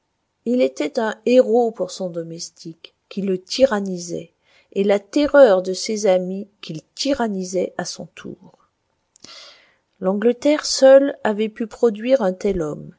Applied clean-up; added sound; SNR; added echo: none; none; none; none.